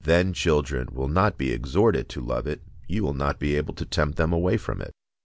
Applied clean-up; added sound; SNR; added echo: none; none; none; none.